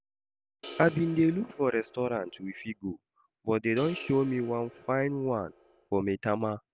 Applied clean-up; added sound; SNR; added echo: none; Crash cymbal; 18 dB; none.